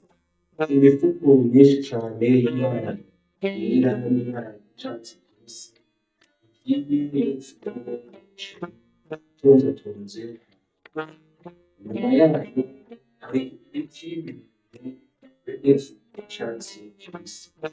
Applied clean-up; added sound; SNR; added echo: neural mask model DeepFilterNet 3.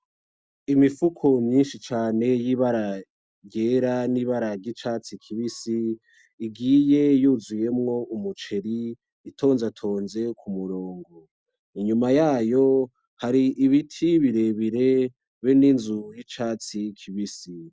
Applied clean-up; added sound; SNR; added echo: none; none; none; none.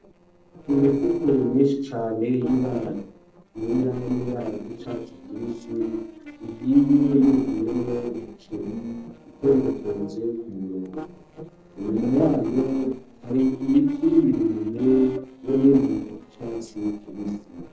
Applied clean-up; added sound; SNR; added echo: neural separator model SepFormer DNS4.